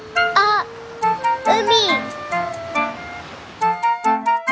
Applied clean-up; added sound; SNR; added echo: none; Wind instrument, woodwind instrument; 14 dB; none.